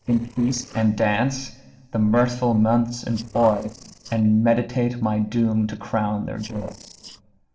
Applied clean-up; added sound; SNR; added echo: neural separator model SepFormer DNS4.